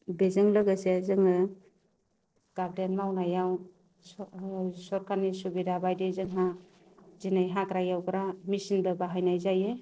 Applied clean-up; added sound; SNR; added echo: neural separator model SepFormer DNS4.